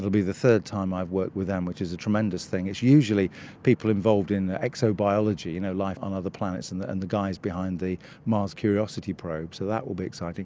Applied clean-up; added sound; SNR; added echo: none; none; none; none.